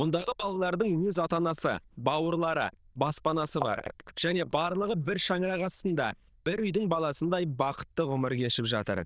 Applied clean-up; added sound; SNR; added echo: neural diffusion model UNIVERSE++.